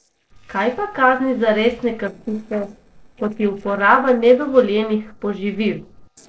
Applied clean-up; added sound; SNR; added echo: neural separator model SepFormer DNS4.